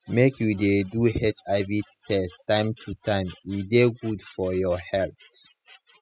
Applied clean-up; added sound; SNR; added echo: classical method spectral subtraction.